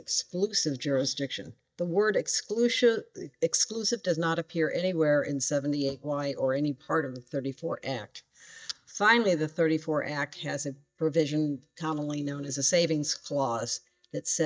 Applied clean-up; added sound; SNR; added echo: neural mask model DeepFilterNet 3.